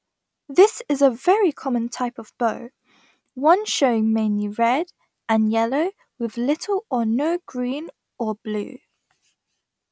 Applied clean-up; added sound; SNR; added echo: none; none; none; none.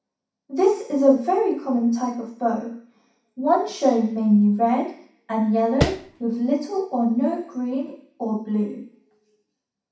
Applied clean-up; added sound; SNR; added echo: none; Tap; 3 dB; reverberation time 0.6 s.